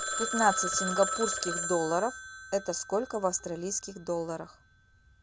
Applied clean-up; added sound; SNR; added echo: none; Telephone; 5 dB; none.